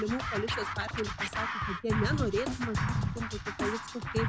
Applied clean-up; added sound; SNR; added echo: none; Scratching (performance technique); -2 dB; none.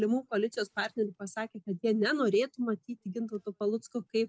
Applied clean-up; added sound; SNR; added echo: none; none; none; none.